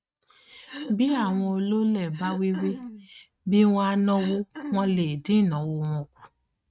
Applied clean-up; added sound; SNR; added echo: neural mask model RNNoise.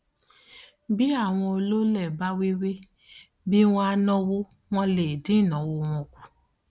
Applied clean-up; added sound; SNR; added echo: none; none; none; none.